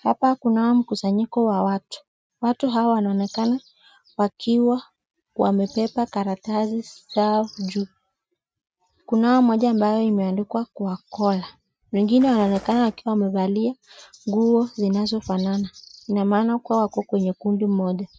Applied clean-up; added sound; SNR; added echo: neural mask model RNNoise.